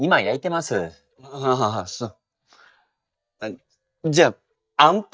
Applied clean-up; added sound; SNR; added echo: neural mask model DeepFilterNet 3.